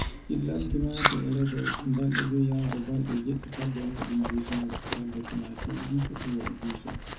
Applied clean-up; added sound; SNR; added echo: none; Chewing, mastication; 4 dB; reverberation time 0.3 s.